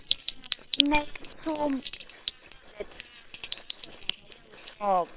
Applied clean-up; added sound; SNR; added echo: neural separator model SepFormer WHAM!.